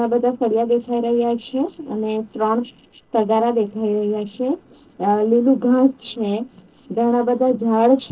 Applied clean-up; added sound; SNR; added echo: neural separator model SepFormer DNS4.